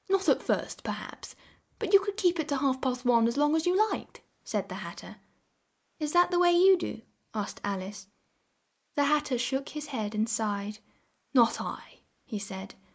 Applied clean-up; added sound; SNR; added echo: neural mask model Resemble Enhance denoiser.